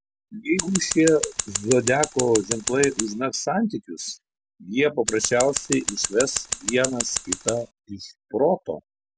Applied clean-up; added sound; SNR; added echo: none; Scissors; 4 dB; none.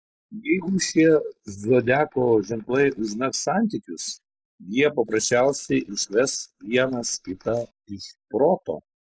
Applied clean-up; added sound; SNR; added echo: neural mask model Resemble Enhance denoiser.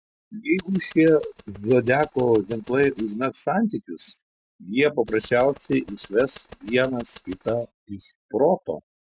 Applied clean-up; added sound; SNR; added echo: neural mask model RNNoise.